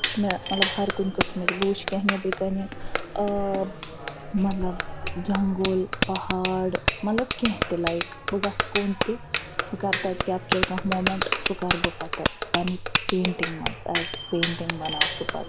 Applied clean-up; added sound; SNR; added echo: none; Bicycle bell; 1 dB; none.